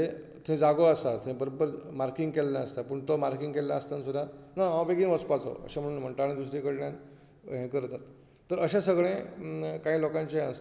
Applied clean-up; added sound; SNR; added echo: none; none; none; none.